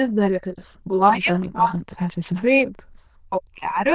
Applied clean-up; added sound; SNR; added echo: neural diffusion model UNIVERSE++.